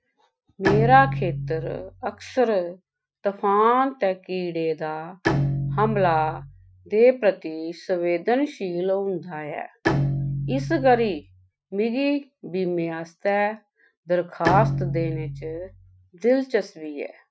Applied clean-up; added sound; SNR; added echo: classical method Wiener filter.